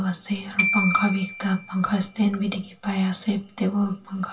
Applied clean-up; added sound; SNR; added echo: none; Glockenspiel; 7 dB; reverberation time 0.2 s.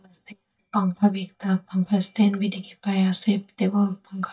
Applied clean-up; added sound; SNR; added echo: neural mask model DeepFilterNet 3.